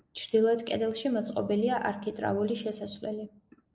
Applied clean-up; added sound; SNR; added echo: none; none; none; none.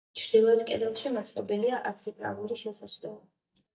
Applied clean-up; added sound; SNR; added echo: neural mask model DeepFilterNet 3.